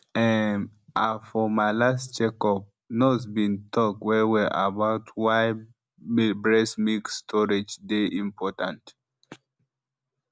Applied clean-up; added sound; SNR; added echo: none; none; none; none.